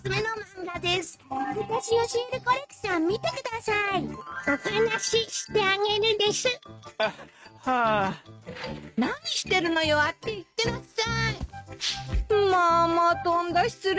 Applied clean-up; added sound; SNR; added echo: neural mask model RNNoise.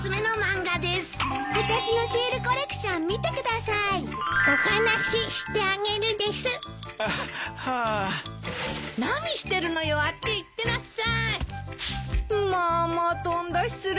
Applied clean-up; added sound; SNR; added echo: none; Livestock, farm animals, working animals; 19 dB; none.